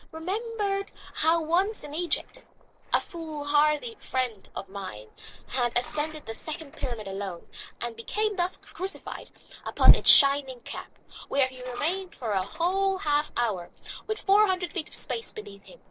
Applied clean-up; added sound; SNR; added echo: neural separator model SepFormer DNS4.